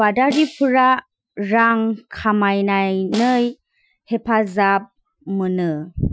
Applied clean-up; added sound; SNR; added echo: classical method Wiener filter.